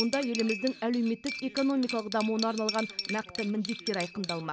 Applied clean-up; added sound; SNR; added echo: none; Cutlery, silverware; 8 dB; none.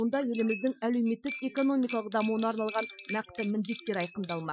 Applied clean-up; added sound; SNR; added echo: classical method Wiener filter.